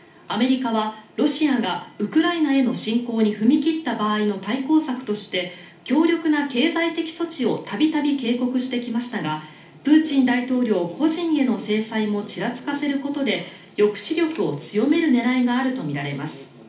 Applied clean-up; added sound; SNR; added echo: none; none; none; reverberation time 0.4 s.